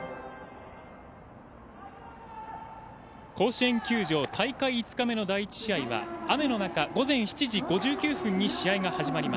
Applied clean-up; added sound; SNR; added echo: none; none; none; none.